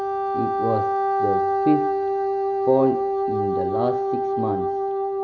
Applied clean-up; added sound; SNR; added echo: none; Wind instrument, woodwind instrument; -4 dB; none.